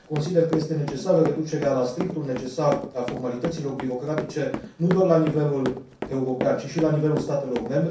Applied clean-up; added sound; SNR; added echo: none; Run; 11 dB; reverberation time 0.6 s.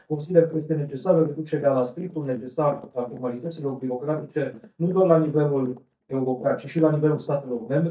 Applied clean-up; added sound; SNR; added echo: neural mask model DeepFilterNet 3.